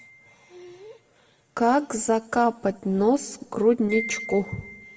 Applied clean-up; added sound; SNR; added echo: none; Wind chime; 16 dB; reverberation time 0.9 s.